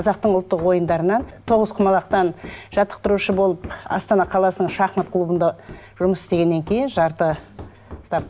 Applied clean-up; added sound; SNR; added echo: none; Run; 19 dB; none.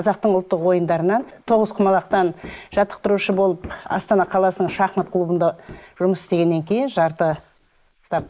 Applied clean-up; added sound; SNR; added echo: neural mask model Resemble Enhance denoiser.